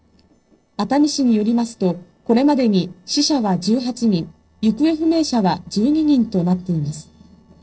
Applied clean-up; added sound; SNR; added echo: neural separator model SepFormer DNS4.